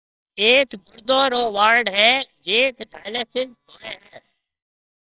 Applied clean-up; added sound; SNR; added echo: neural separator model SepFormer WHAMR!.